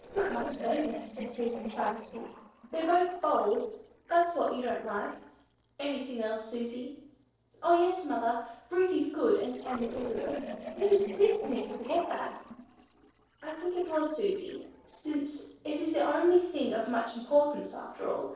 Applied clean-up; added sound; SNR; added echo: neural separator model SepFormer DNS4.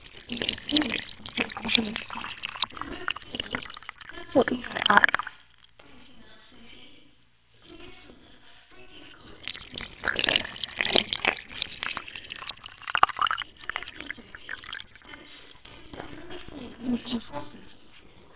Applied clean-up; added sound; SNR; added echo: neural separator model SepFormer WHAMR!.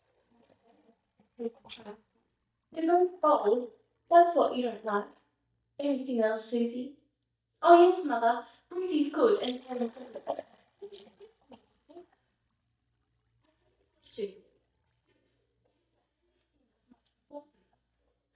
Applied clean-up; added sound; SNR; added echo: neural mask model DeepFilterNet 3.